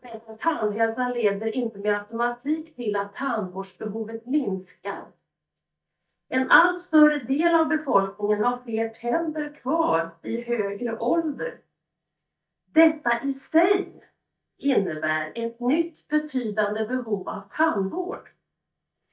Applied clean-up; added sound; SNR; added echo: neural mask model DeepFilterNet 3.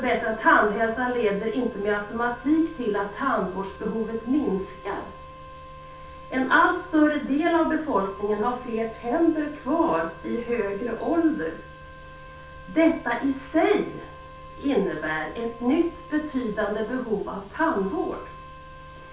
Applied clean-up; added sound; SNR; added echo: none; Wind instrument, woodwind instrument; 20 dB; reverberation time 0.3 s.